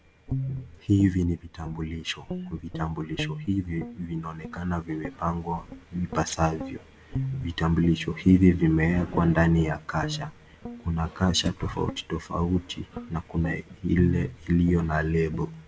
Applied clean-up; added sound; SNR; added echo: none; Guitar; 11 dB; none.